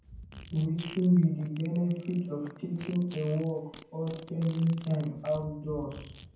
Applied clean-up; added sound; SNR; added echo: none; Fart; 19 dB; reverberation time 0.9 s.